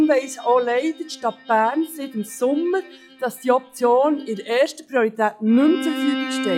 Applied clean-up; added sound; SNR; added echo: classical method log-MMSE.